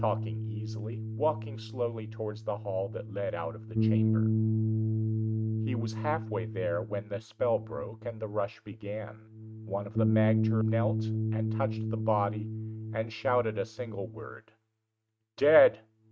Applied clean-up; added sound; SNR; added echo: neural mask model RNNoise.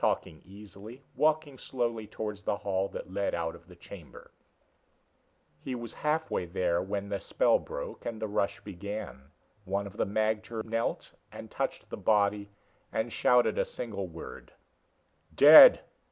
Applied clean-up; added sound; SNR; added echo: none; none; none; none.